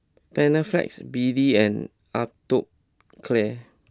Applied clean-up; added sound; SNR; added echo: none; none; none; none.